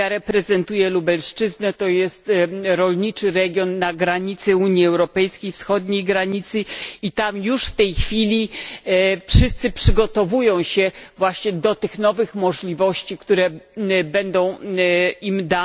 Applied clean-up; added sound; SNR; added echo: none; none; none; none.